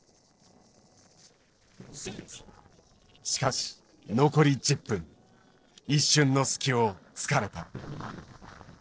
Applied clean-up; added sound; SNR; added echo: neural separator model SepFormer DNS4.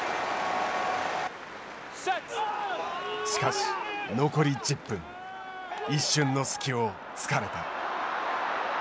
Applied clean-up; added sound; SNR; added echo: none; none; none; none.